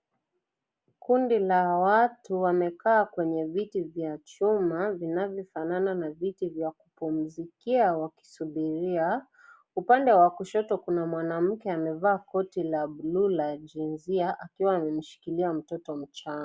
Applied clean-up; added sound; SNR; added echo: none; none; none; none.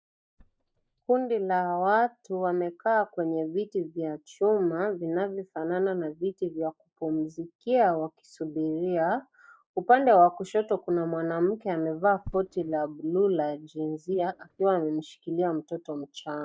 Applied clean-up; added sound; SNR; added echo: neural mask model DeepFilterNet 3.